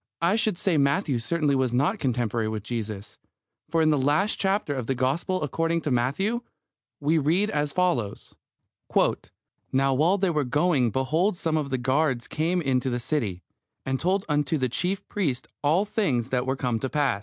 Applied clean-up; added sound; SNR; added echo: none; none; none; none.